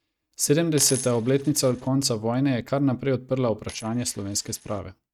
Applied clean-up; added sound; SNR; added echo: neural mask model RNNoise.